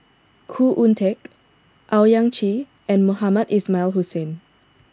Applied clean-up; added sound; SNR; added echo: none; none; none; none.